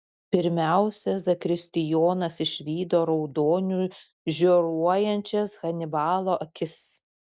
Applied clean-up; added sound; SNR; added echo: none; none; none; none.